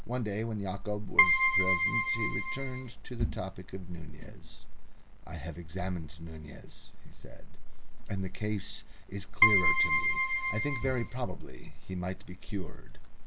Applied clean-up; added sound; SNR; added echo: none; Keyboard (musical); -4 dB; none.